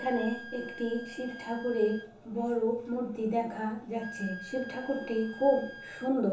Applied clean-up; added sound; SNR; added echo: none; Wind instrument, woodwind instrument; 15 dB; reverberation time 1.2 s.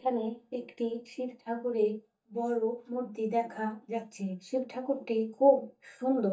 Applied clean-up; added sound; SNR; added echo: neural mask model DeepFilterNet 3.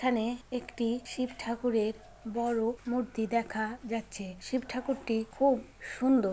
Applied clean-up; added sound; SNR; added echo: none; none; none; none.